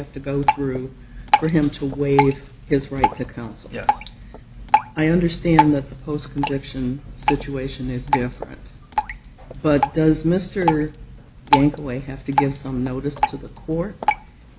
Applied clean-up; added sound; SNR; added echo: none; Drip; 3 dB; none.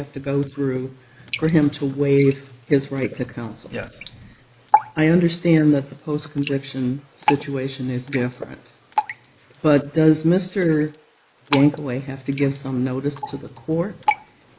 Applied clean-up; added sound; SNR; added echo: neural mask model Resemble Enhance denoiser.